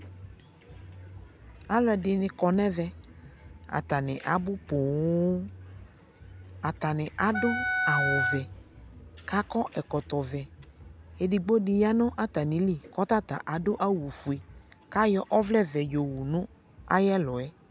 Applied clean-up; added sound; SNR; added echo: none; Wind instrument, woodwind instrument; 2 dB; none.